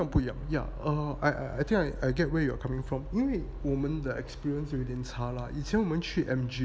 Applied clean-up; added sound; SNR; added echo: none; none; none; none.